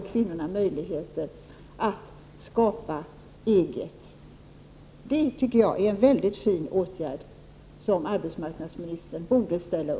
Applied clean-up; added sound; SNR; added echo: none; none; none; none.